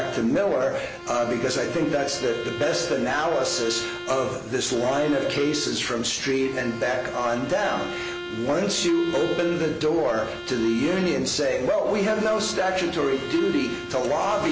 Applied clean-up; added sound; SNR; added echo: none; Bowed string instrument; 12 dB; none.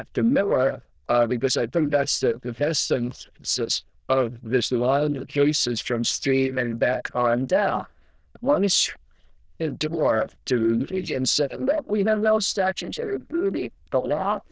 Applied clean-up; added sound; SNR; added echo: neural diffusion model UNIVERSE++.